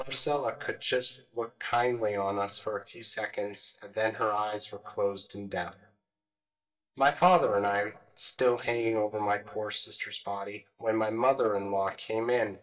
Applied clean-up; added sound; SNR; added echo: neural mask model DeepFilterNet 3.